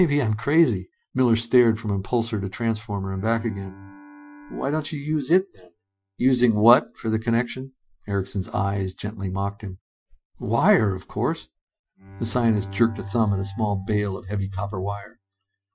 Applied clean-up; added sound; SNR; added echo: classical method Wiener filter.